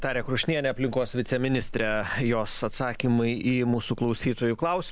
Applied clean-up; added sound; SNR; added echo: none; Chewing, mastication / Livestock, farm animals, working animals; 12 dB; none.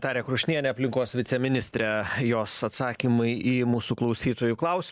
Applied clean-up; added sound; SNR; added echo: none; none; none; none.